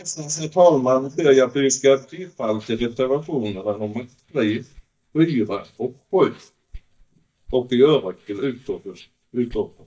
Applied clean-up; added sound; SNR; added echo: neural mask model DeepFilterNet 3.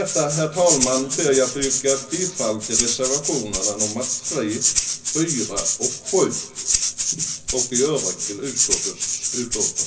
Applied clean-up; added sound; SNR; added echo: none; Rattle (instrument); -1 dB; reverberation time 0.4 s.